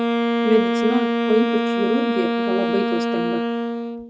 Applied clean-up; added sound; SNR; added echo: none; Wind instrument, woodwind instrument; -3 dB; none.